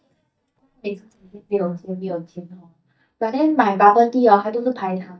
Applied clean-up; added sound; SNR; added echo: neural mask model DeepFilterNet 3.